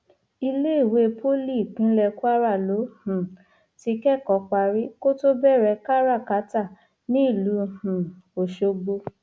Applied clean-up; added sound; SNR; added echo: none; none; none; none.